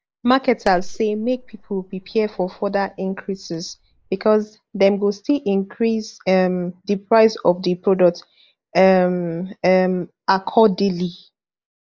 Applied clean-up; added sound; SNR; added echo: neural mask model Resemble Enhance denoiser.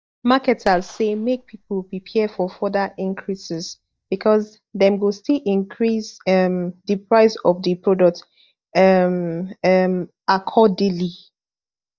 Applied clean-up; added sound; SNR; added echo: neural mask model DeepFilterNet 3.